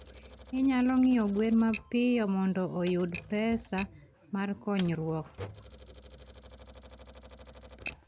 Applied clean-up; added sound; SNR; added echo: none; Typewriter; 16 dB; none.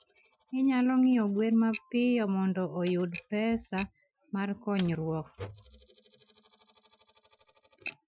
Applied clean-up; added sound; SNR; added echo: classical method Wiener filter.